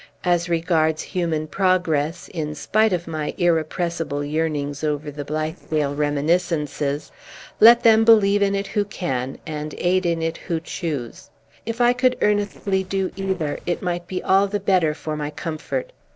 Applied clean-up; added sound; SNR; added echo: neural separator model SepFormer DNS4.